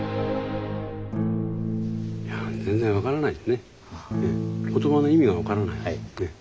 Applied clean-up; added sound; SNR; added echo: none; Electric guitar / Strum; 2 dB; none.